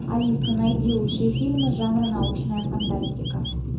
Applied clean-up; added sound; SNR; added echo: none; Chirp, tweet; 15 dB; reverberation time 0.6 s.